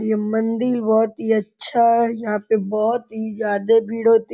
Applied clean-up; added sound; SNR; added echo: none; none; none; none.